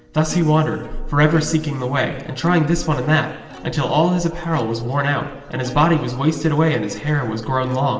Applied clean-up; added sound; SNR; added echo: none; Plucked string instrument; 19 dB; reverberation time 1.2 s.